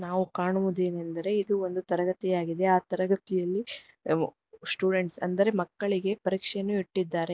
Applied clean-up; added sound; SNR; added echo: none; none; none; none.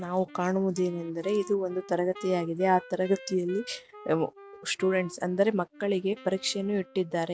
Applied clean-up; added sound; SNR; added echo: none; Wind instrument, woodwind instrument; 20 dB; none.